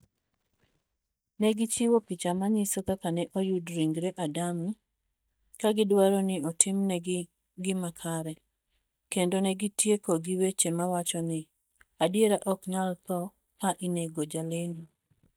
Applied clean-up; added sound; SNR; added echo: neural mask model DeepFilterNet 3.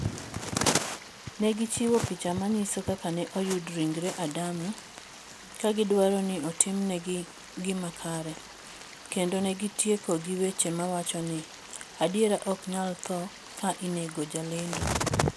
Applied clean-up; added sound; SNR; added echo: none; Stream; 17 dB; none.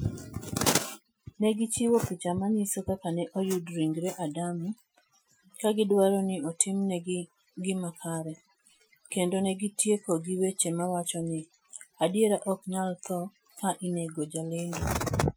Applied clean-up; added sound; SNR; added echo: classical method Wiener filter.